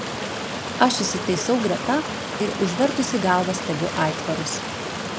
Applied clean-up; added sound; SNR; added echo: none; Stream; 4 dB; none.